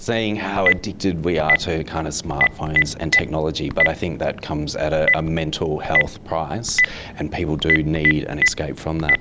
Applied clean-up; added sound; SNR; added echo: none; Telephone; 0 dB; none.